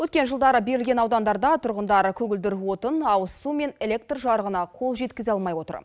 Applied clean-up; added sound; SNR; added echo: none; none; none; none.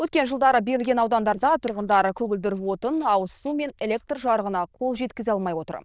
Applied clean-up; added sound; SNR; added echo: neural diffusion model UNIVERSE++.